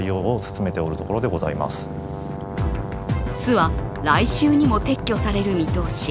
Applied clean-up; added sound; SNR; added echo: none; Brass instrument + Motorcycle; 9 dB; none.